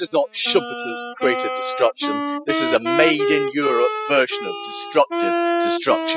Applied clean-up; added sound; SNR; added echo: classical method spectral subtraction.